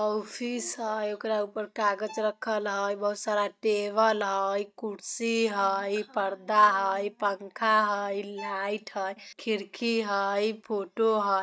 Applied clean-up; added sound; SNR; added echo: neural mask model RNNoise.